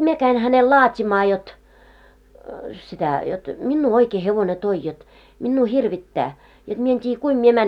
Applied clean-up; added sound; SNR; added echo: none; none; none; none.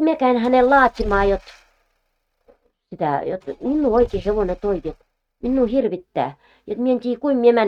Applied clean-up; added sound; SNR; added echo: neural mask model RNNoise.